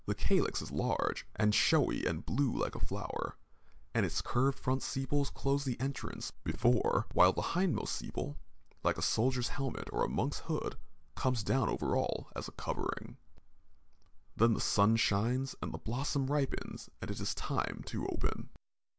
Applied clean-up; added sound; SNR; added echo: none; none; none; none.